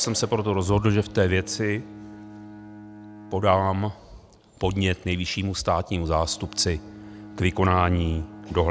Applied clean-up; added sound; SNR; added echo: none; Bowed string instrument; 19 dB; none.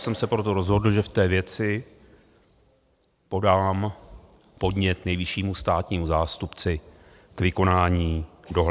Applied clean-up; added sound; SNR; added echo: none; none; none; none.